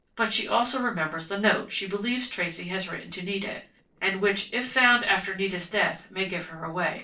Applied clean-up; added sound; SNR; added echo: neural separator model SepFormer DNS4.